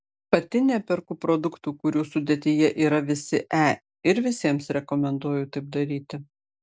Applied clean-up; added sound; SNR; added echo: none; none; none; none.